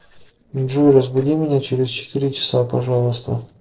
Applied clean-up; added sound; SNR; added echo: neural separator model SepFormer DNS4.